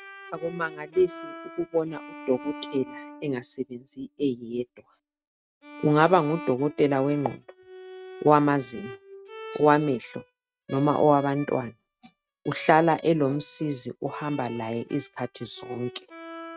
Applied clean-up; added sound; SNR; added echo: neural mask model RNNoise.